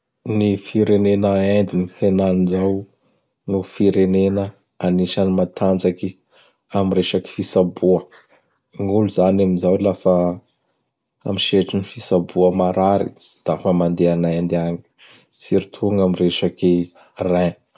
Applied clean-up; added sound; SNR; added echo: none; none; none; none.